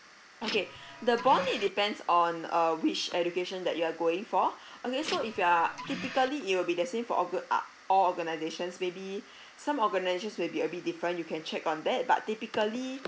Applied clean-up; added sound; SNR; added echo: none; Printer; 10 dB; none.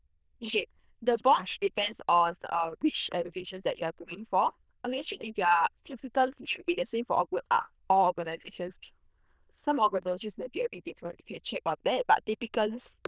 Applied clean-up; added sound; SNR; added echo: neural diffusion model UNIVERSE++.